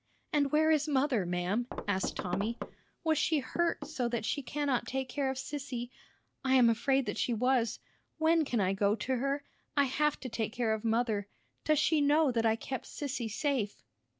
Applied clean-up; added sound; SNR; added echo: none; Knock + Knock / Wood; 12 dB; none.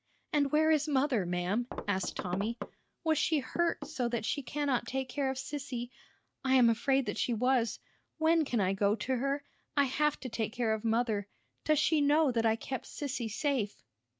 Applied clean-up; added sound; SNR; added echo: neural mask model RNNoise.